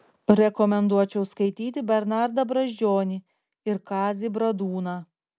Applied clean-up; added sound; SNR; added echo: none; none; none; none.